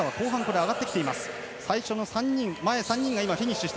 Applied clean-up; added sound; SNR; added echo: none; none; none; none.